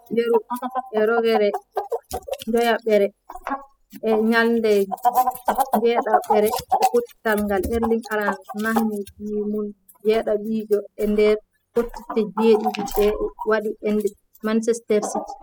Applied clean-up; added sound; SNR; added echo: classical method spectral subtraction.